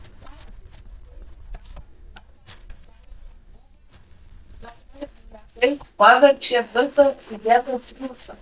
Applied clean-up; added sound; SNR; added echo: neural mask model DeepFilterNet 3.